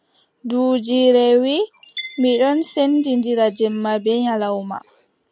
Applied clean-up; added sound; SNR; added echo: none; Chime; 18 dB; none.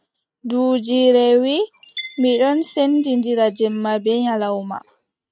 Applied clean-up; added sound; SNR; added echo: neural mask model RNNoise.